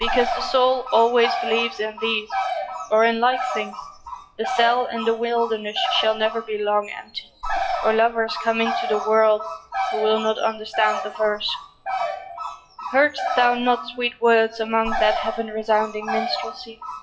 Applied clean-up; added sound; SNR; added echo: classical method WPE with log-MMSE.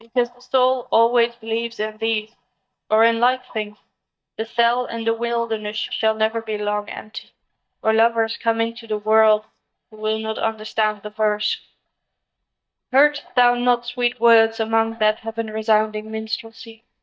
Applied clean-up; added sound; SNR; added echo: neural mask model DeepFilterNet 3.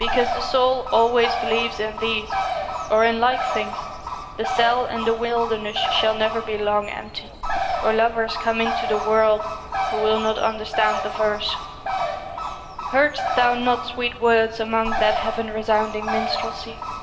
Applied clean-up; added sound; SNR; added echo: none; Bird; 5 dB; reverberation time 2.9 s.